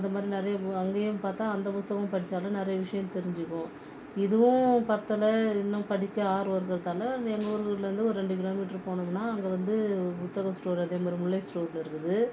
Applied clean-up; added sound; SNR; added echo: none; none; none; none.